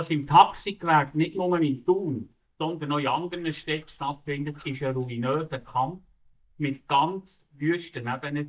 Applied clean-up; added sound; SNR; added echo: neural mask model DeepFilterNet 3.